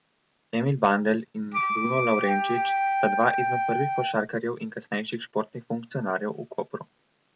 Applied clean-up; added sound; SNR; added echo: none; Wind instrument, woodwind instrument; -1 dB; none.